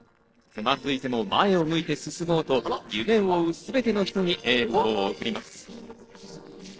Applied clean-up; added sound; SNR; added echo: neural separator model SepFormer DNS4.